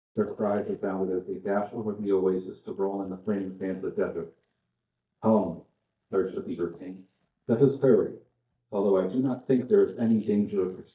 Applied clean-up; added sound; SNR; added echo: neural mask model DeepFilterNet 3.